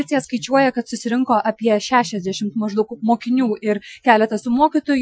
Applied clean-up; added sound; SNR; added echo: classical method Wiener filter.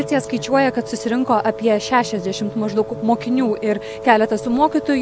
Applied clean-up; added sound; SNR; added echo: none; Wind instrument, woodwind instrument; 13 dB; none.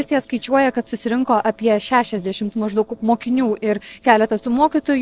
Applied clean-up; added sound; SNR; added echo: neural separator model SepFormer DNS4.